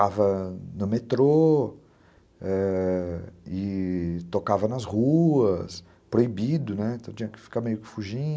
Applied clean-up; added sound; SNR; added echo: none; none; none; none.